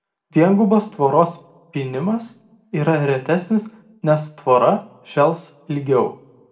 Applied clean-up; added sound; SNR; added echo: none; none; none; reverberation time 0.4 s.